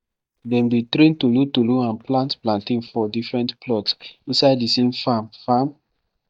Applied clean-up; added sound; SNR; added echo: neural mask model DeepFilterNet 3.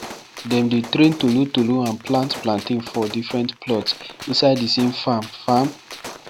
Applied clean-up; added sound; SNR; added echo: none; Gunshot, gunfire; 16 dB; none.